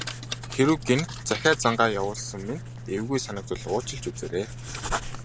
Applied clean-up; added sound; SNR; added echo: none; Writing; 9 dB; none.